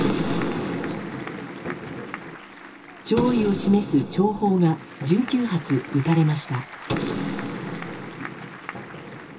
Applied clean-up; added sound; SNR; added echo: none; Applause / Crowd; 16 dB; reverberation time 0.2 s.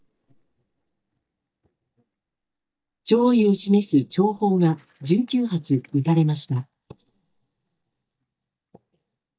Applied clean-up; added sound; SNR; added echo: neural mask model DeepFilterNet 3.